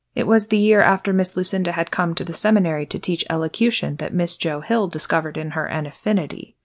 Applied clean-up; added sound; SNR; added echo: none; none; none; none.